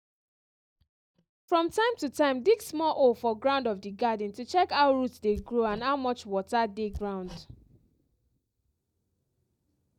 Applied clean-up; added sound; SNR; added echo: neural mask model DeepFilterNet 3.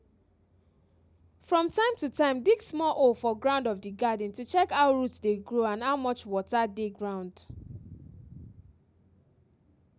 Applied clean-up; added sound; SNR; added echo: none; none; none; none.